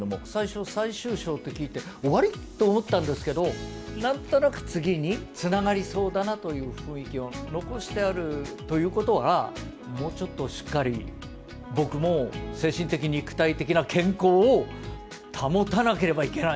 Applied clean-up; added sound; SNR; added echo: none; none; none; none.